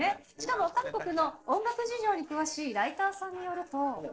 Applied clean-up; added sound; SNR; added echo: neural separator model SepFormer DNS4.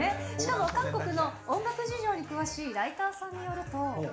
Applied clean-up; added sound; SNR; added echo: none; Clapping; 18 dB; reverberation time 1.8 s.